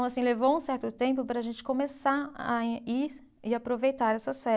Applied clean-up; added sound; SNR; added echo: none; none; none; none.